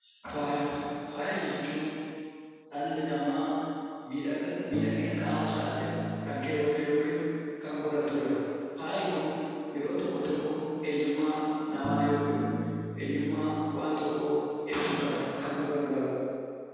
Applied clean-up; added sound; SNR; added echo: none; Electric guitar / Strum; 4 dB; reverberation time 2.1 s.